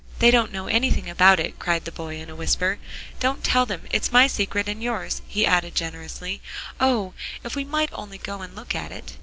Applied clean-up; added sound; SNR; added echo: none; Sliding door; 14 dB; none.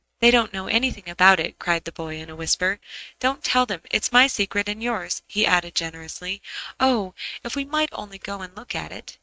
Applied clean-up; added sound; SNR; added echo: neural mask model RNNoise.